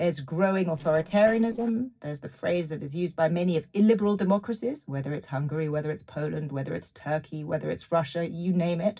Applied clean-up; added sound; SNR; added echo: neural separator model SepFormer DNS4.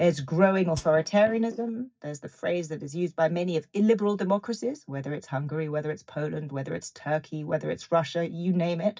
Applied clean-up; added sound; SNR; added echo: neural mask model DeepFilterNet 3.